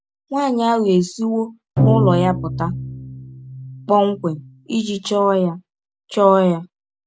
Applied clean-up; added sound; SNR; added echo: none; Bowed string instrument; 3 dB; none.